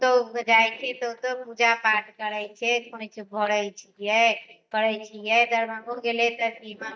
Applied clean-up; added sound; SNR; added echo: neural mask model DeepFilterNet 3.